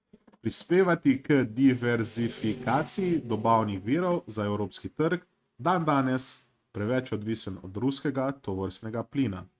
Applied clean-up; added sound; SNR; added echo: neural mask model RNNoise.